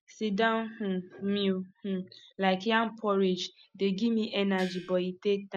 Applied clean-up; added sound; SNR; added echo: none; Gong; 15 dB; none.